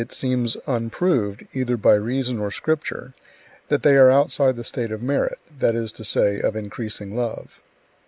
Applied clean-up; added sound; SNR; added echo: none; none; none; none.